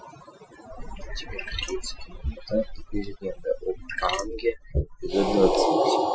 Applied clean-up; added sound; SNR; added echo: classical method Wiener filter.